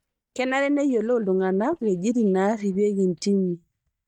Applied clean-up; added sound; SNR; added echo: neural mask model DeepFilterNet 3.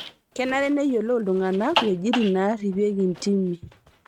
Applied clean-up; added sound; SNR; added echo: neural mask model RNNoise.